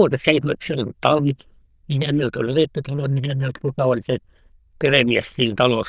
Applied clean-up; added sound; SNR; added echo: neural diffusion model UNIVERSE++.